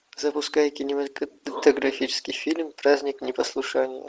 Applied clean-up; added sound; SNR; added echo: none; none; none; none.